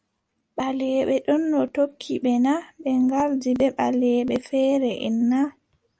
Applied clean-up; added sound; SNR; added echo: none; none; none; none.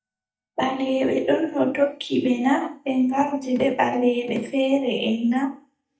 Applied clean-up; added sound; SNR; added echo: neural mask model DeepFilterNet 3.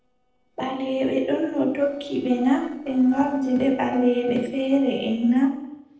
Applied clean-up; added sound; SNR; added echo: neural separator model SepFormer DNS4.